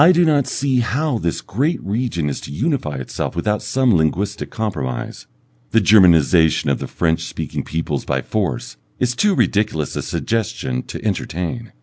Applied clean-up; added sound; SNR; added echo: none; none; none; none.